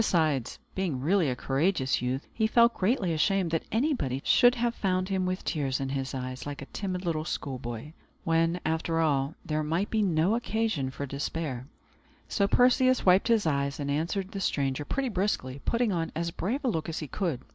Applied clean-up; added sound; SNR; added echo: none; none; none; none.